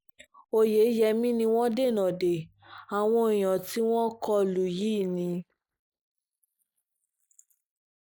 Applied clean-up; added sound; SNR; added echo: neural mask model Resemble Enhance denoiser.